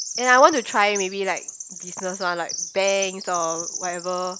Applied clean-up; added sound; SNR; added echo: none; Bird vocalization, bird call, bird song; 10 dB; none.